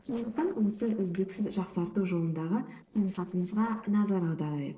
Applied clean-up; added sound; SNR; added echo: neural separator model SepFormer DNS4.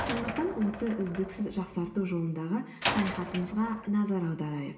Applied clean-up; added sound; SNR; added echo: none; Slam; 7 dB; reverberation time 0.9 s.